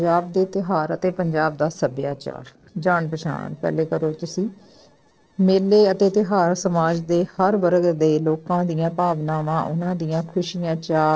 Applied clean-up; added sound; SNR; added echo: neural separator model SepFormer DNS4.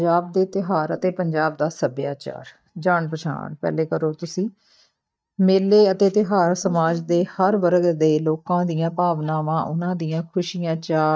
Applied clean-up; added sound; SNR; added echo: neural mask model DeepFilterNet 3.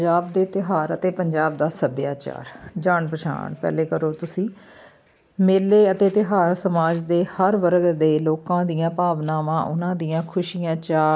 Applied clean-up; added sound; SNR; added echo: none; none; none; none.